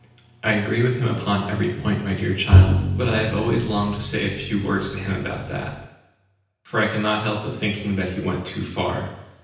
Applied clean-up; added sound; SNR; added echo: none; Bowed string instrument; -3 dB; reverberation time 0.9 s.